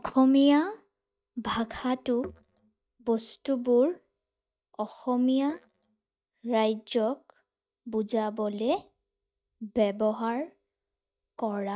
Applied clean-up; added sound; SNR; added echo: neural mask model DeepFilterNet 3.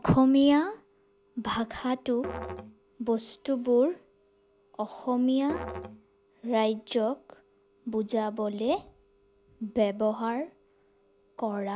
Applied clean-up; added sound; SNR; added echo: none; Musical instrument; 15 dB; none.